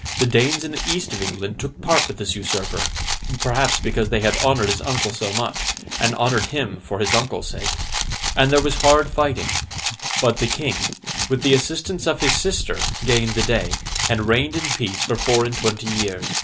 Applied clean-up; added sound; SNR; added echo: none; Wind + Rattle; 3 dB; none.